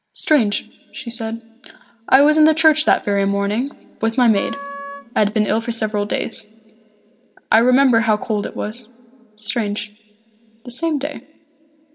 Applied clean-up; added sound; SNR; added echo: none; Wind instrument, woodwind instrument; 14 dB; reverberation time 0.8 s.